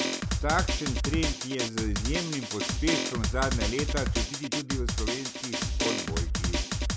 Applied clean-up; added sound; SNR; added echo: none; Drum; -4 dB; none.